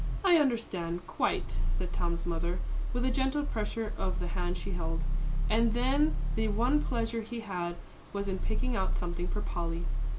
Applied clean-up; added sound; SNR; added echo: none; Growling; -4 dB; none.